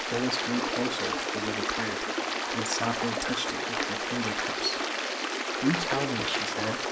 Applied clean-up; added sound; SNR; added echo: none; Stream; -3 dB; reverberation time 0.5 s.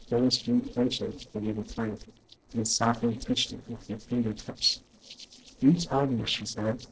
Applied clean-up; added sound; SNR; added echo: neural separator model SepFormer DNS4.